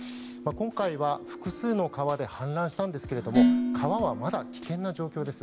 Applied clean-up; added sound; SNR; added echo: none; Dishes, pots, and pans; 1 dB; none.